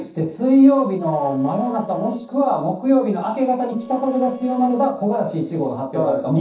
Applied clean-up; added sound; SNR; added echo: neural separator model SepFormer DNS4.